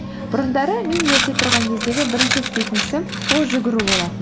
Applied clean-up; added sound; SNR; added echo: none; Coin (dropping); 1 dB; none.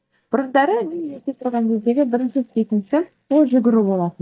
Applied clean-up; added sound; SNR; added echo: neural mask model DeepFilterNet 3.